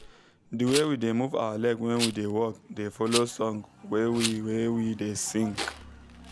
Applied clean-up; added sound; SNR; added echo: none; Rattle; 11 dB; none.